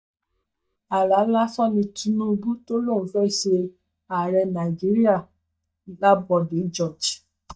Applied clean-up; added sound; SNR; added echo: neural mask model DeepFilterNet 3.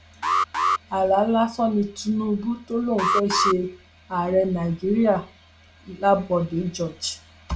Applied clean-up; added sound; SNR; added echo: none; Alarm; 3 dB; reverberation time 0.3 s.